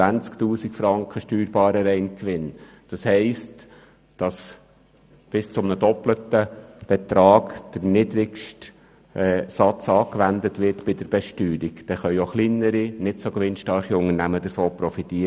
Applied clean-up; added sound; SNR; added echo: none; none; none; none.